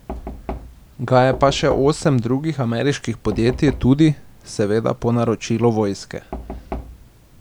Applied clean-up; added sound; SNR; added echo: none; Knock; 15 dB; none.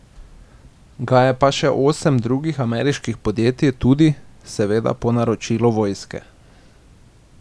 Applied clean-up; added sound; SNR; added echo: none; none; none; none.